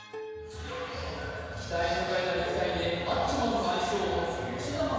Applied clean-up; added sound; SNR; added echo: none; Plucked string instrument; 16 dB; reverberation time 1.9 s.